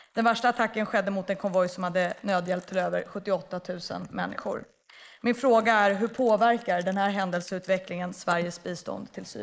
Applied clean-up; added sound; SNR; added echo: neural mask model Resemble Enhance denoiser.